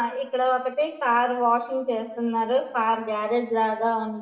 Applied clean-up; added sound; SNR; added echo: none; none; none; reverberation time 0.7 s.